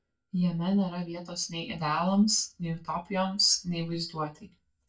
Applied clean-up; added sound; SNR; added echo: neural mask model DeepFilterNet 3.